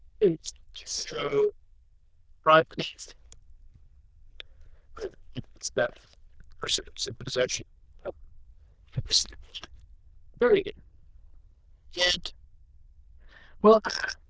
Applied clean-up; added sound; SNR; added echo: neural diffusion model UNIVERSE++.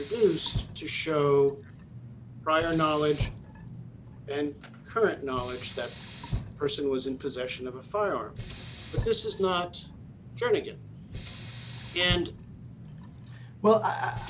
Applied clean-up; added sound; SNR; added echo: none; Sink (filling or washing); 11 dB; none.